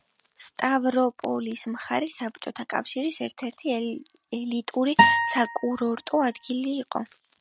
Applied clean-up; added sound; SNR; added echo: none; Acoustic guitar; -4 dB; none.